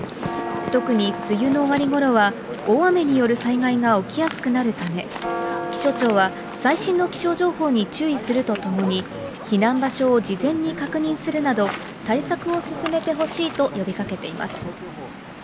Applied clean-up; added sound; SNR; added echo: none; Waves, surf + Church bell; 10 dB; none.